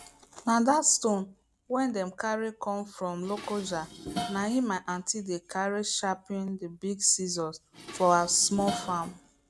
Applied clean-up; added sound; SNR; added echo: none; Dishes, pots, and pans; 15 dB; none.